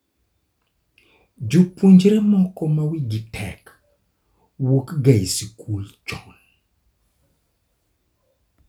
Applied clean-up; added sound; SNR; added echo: none; none; none; none.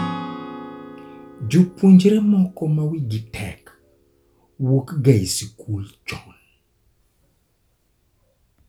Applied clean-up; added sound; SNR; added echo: none; Acoustic guitar / Strum; 17 dB; none.